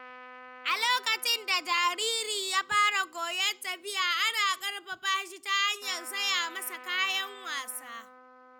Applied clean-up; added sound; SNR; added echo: none; Trumpet; 20 dB; none.